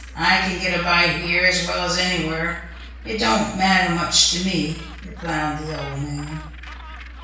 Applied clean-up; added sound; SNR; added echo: none; Gull, seagull; 19 dB; reverberation time 0.6 s.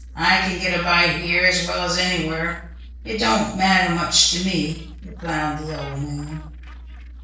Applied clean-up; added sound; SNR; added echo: neural separator model SepFormer DNS4.